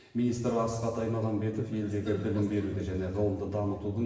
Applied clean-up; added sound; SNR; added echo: none; none; none; reverberation time 1.2 s.